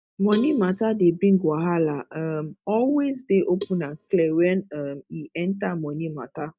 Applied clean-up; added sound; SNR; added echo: neural mask model DeepFilterNet 3.